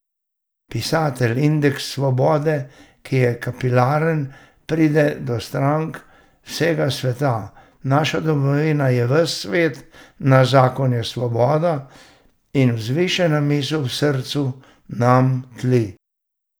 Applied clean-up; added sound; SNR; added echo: none; none; none; none.